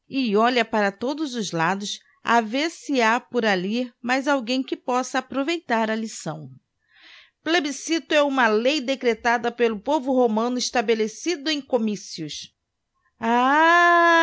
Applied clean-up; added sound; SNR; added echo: none; none; none; none.